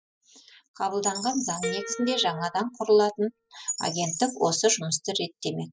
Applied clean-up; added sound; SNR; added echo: classical method spectral subtraction.